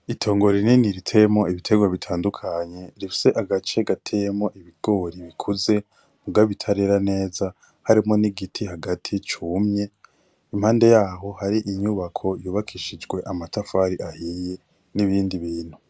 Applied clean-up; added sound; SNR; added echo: none; none; none; none.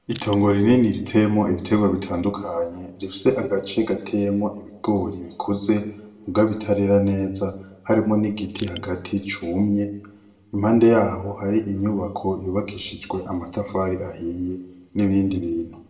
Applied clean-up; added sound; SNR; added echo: none; Crushing; 15 dB; reverberation time 0.6 s.